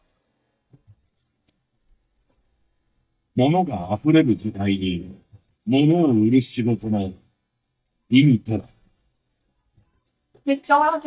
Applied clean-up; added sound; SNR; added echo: neural mask model DeepFilterNet 3.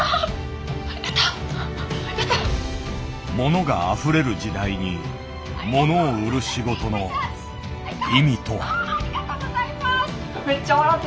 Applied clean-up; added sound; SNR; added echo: none; none; none; none.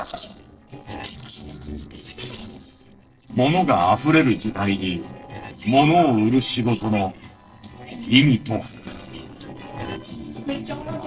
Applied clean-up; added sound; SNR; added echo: neural separator model SepFormer DNS4.